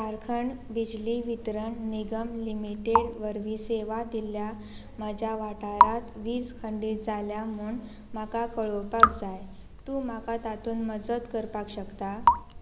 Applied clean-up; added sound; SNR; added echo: none; Raindrop / Drip; -1 dB; none.